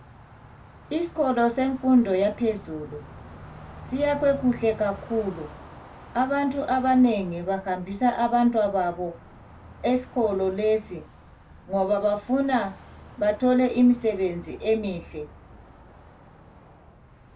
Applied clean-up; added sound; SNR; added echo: none; Car passing by; 19 dB; reverberation time 0.2 s.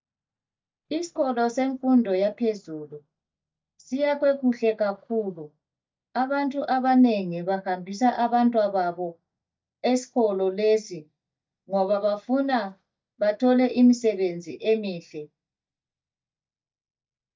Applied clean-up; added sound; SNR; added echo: neural mask model DeepFilterNet 3.